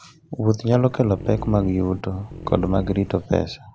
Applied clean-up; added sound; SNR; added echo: none; Dog; 12 dB; none.